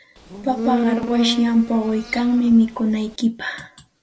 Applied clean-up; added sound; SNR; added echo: none; Insect; 5 dB; none.